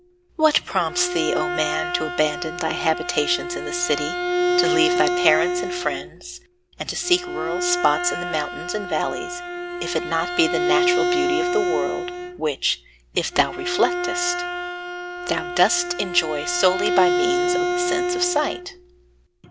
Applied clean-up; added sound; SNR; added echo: none; Bowed string instrument; 1 dB; none.